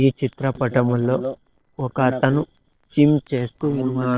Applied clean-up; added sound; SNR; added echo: neural separator model SepFormer DNS4.